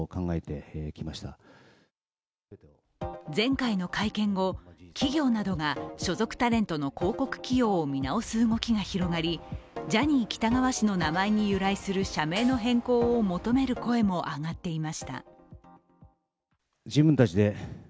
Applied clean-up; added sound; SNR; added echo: none; Snare drum; 18 dB; none.